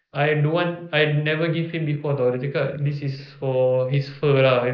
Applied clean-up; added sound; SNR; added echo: neural mask model Resemble Enhance denoiser.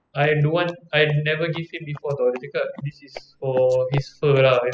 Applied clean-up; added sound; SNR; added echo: classical method spectral subtraction.